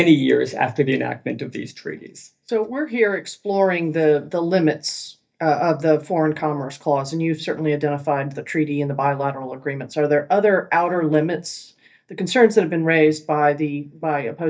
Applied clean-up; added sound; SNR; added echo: neural mask model DeepFilterNet 3.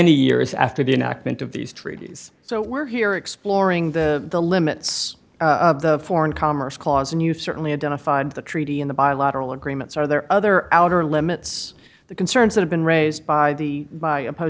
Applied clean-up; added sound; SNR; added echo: none; none; none; none.